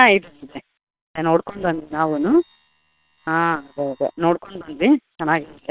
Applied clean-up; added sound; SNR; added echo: neural separator model SepFormer WHAM!.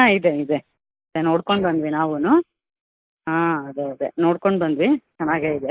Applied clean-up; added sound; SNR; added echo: neural mask model Resemble Enhance denoiser.